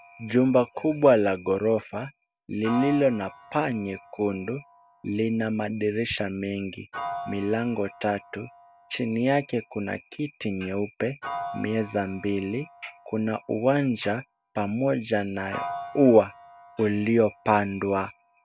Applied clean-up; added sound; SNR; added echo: none; Piano; 16 dB; none.